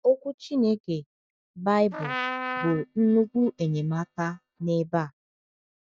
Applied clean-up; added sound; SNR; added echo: neural mask model DeepFilterNet 3.